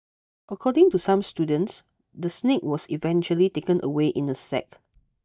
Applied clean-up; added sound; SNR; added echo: neural mask model DeepFilterNet 3.